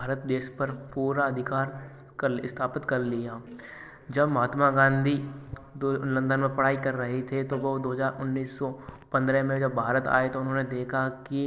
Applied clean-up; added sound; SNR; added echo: neural separator model SepFormer DNS4.